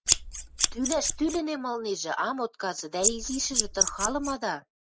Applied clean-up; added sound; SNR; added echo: neural mask model Resemble Enhance denoiser.